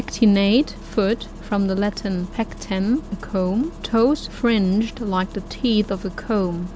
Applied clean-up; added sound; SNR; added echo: none; Engine starting; 14 dB; none.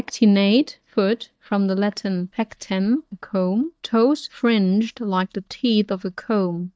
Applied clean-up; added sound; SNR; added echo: neural mask model DeepFilterNet 3.